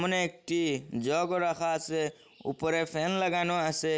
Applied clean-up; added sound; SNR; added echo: none; none; none; none.